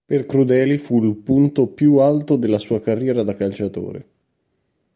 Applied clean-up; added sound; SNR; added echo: none; none; none; none.